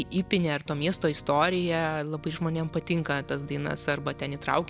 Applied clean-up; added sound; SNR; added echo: none; Organ; 18 dB; none.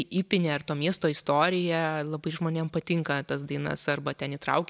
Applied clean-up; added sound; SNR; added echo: none; none; none; none.